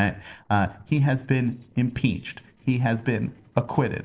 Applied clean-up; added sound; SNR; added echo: neural separator model SepFormer DNS4.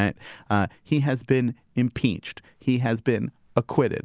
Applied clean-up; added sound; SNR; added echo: none; none; none; none.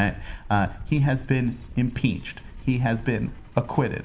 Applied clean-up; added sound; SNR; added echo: none; Truck; 14 dB; reverberation time 0.6 s.